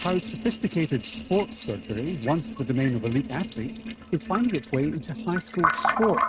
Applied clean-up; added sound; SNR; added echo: neural mask model RNNoise.